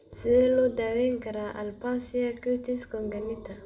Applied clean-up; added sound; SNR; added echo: none; none; none; reverberation time 0.5 s.